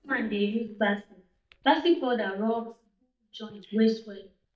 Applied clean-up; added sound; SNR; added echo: neural mask model DeepFilterNet 3.